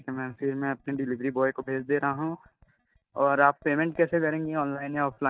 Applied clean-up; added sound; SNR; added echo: neural mask model DeepFilterNet 3.